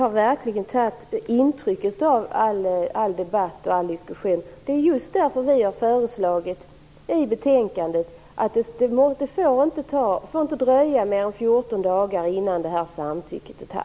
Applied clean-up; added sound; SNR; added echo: none; none; none; none.